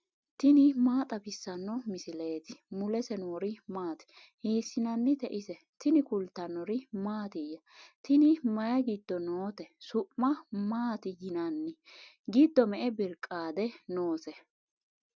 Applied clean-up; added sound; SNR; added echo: none; none; none; none.